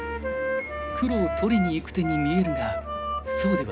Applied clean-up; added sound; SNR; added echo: none; Wind instrument, woodwind instrument; 3 dB; reverberation time 0.3 s.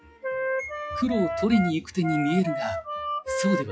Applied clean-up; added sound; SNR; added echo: classical method WPE with log-MMSE.